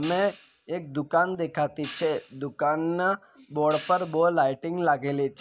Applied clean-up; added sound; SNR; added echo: none; Hi-hat; 16 dB; none.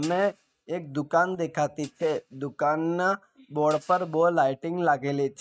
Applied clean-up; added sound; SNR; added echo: neural mask model RNNoise.